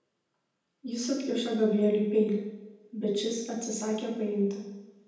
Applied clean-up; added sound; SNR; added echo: none; none; none; reverberation time 0.9 s.